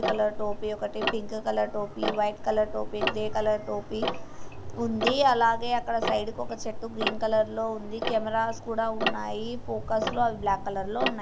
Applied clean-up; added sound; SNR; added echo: none; Tick-tock; 4 dB; none.